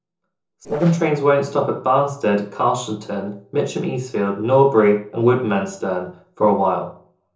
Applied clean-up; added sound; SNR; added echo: neural separator model SepFormer DNS4.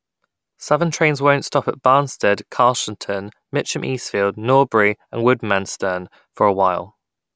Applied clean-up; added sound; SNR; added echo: none; none; none; none.